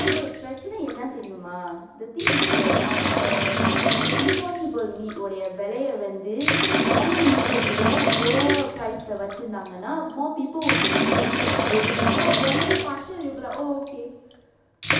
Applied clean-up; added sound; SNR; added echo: none; Bathtub (filling or washing) / Liquid; -4 dB; reverberation time 0.9 s.